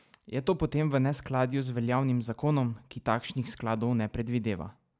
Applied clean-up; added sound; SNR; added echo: none; none; none; none.